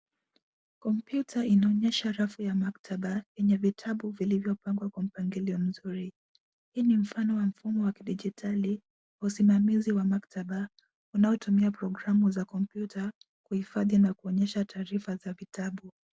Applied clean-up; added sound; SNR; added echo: none; none; none; none.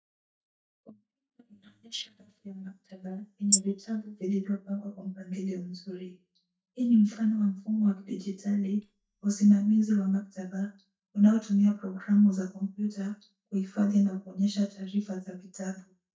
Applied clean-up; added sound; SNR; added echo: neural mask model DeepFilterNet 3.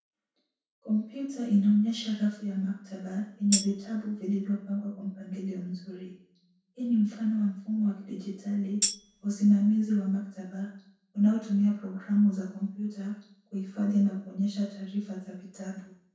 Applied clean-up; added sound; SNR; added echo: none; Tambourine; 4 dB; reverberation time 0.6 s.